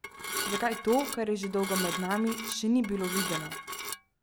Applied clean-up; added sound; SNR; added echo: none; Dishes, pots, and pans / Glass; 6 dB; none.